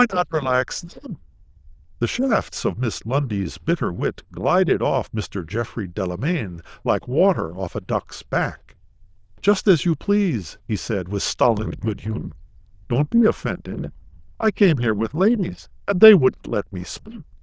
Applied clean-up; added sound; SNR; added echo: neural diffusion model UNIVERSE++.